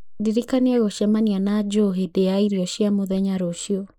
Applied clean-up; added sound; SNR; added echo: neural mask model Resemble Enhance denoiser.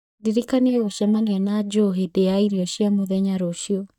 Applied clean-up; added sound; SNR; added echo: neural mask model DeepFilterNet 3.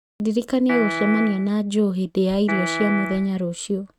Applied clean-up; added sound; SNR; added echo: neural mask model RNNoise.